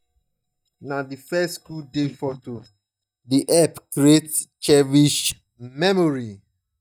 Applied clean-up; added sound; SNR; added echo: neural mask model DeepFilterNet 3.